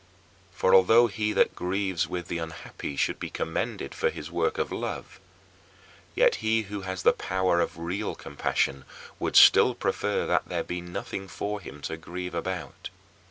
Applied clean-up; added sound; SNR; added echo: none; none; none; none.